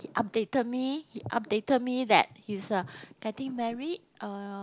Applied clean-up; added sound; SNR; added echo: none; none; none; none.